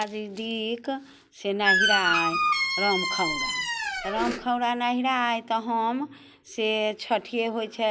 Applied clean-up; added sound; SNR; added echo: none; Squeak; -2 dB; none.